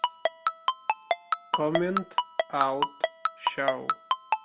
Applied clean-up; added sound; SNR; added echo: none; Ringtone; -4 dB; none.